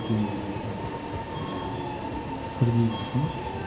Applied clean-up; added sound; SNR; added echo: none; Subway, metro, underground; 3 dB; reverberation time 2.9 s.